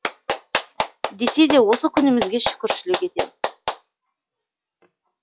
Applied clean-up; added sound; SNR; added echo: classical method log-MMSE.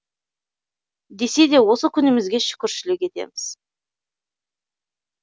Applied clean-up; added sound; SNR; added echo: none; none; none; none.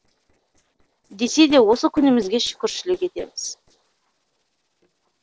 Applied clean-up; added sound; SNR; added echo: neural separator model SepFormer DNS4.